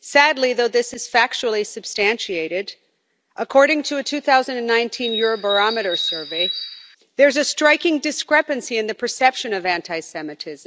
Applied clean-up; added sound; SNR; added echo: none; Bird; 6 dB; none.